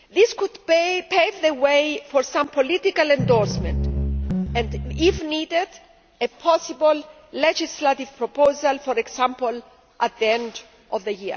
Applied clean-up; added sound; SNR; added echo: none; Piano; 2 dB; none.